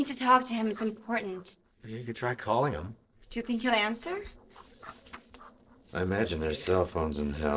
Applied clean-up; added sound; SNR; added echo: neural separator model SepFormer DNS4.